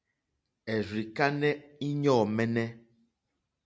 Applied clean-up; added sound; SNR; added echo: none; none; none; none.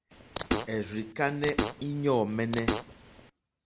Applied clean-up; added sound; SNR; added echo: none; Fart; 2 dB; none.